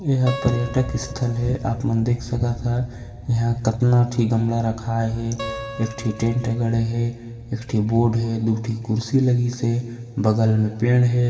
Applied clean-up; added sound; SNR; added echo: none; Acoustic guitar; 16 dB; reverberation time 2.2 s.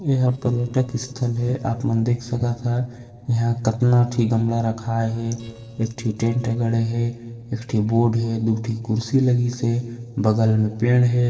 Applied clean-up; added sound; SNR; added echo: neural separator model SepFormer DNS4.